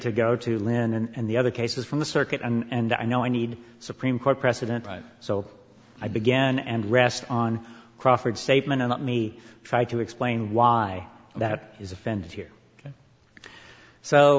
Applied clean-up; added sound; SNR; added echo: none; none; none; none.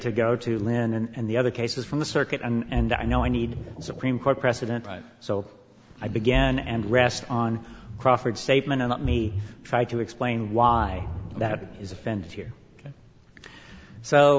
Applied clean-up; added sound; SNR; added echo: none; Ocean; 11 dB; none.